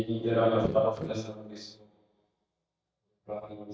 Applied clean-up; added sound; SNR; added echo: neural mask model DeepFilterNet 3.